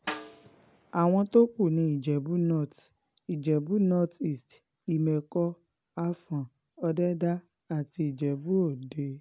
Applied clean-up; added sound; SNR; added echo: none; Snare drum; 16 dB; none.